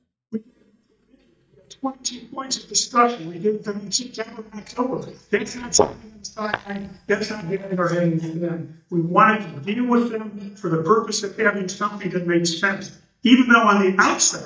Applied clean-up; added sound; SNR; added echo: neural mask model DeepFilterNet 3.